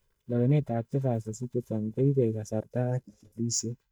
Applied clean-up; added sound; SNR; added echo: neural mask model DeepFilterNet 3.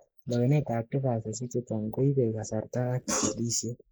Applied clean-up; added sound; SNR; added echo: neural mask model Resemble Enhance denoiser.